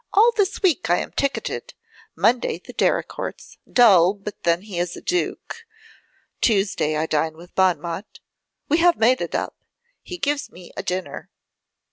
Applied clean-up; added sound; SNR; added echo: none; none; none; none.